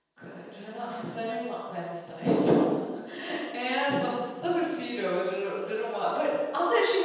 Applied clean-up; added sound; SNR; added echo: none; none; none; reverberation time 1.2 s.